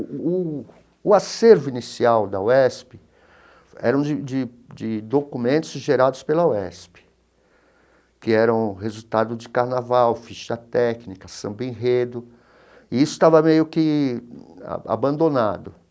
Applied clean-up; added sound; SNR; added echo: none; none; none; none.